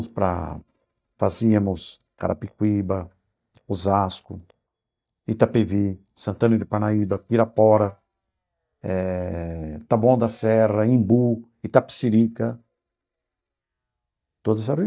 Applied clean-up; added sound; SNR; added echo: neural mask model DeepFilterNet 3.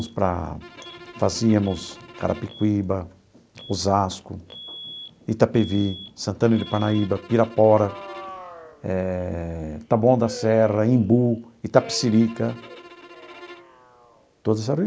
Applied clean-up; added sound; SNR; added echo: none; Bowed string instrument + Alarm; 19 dB; none.